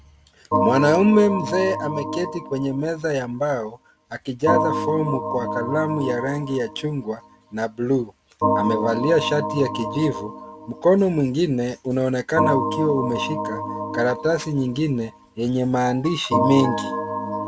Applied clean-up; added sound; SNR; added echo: none; Organ; 5 dB; none.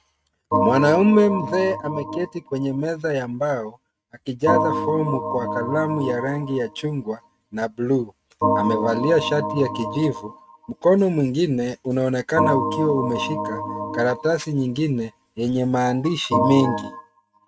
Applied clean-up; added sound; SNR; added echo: neural mask model RNNoise.